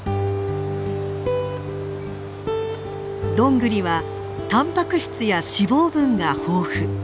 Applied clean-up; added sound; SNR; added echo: none; none; none; none.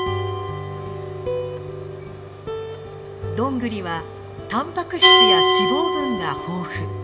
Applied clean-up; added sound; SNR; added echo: none; Glass; -5 dB; reverberation time 1.0 s.